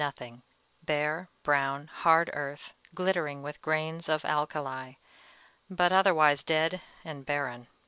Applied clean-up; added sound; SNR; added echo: none; none; none; none.